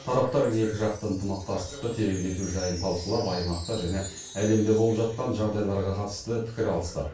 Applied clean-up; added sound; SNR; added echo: none; Wind chime; 17 dB; reverberation time 0.3 s.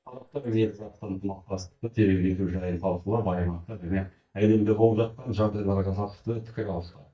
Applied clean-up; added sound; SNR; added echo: neural mask model DeepFilterNet 3.